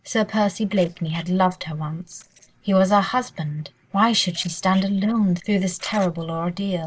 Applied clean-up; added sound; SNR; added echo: neural separator model SepFormer DNS4.